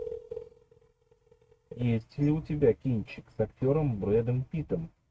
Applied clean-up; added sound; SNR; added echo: neural mask model RNNoise.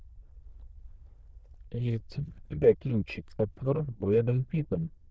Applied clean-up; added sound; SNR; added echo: neural diffusion model UNIVERSE++.